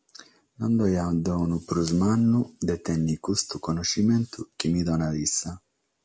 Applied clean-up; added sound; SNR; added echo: none; none; none; none.